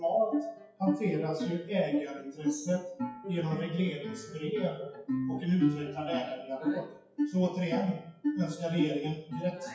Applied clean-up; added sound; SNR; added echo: classical method WPE with log-MMSE.